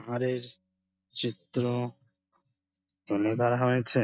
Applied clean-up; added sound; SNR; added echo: neural mask model DeepFilterNet 3.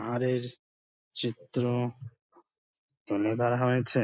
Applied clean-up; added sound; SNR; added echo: neural mask model Resemble Enhance denoiser.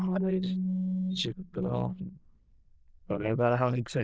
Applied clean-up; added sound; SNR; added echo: neural diffusion model UNIVERSE++.